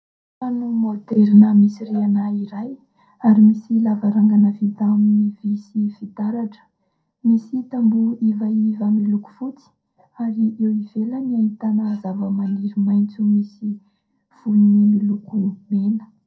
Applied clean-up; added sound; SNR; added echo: none; none; none; reverberation time 0.2 s.